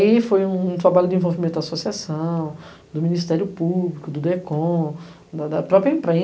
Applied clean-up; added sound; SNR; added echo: none; none; none; none.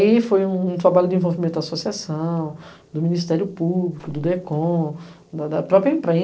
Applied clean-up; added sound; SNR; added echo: neural separator model SepFormer DNS4.